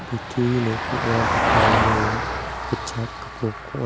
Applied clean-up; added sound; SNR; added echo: none; Vehicle; -3 dB; none.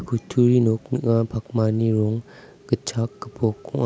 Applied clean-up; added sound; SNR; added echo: none; none; none; none.